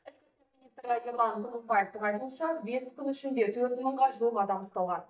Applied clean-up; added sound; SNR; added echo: neural mask model DeepFilterNet 3.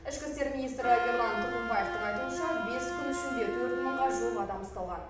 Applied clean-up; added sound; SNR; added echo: none; Wind instrument, woodwind instrument; 3 dB; reverberation time 0.7 s.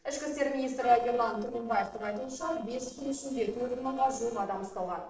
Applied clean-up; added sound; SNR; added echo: neural separator model SepFormer DNS4.